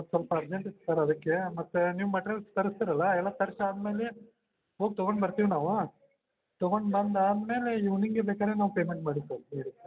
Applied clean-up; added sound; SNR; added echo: none; none; none; none.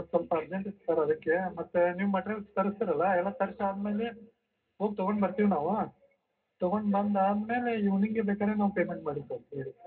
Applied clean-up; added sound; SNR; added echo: none; none; none; reverberation time 0.2 s.